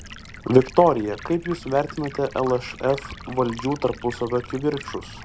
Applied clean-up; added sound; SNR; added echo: none; Stream; 15 dB; none.